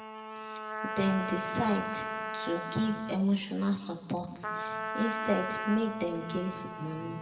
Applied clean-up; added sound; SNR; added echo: none; Trumpet; 5 dB; reverberation time 1.6 s.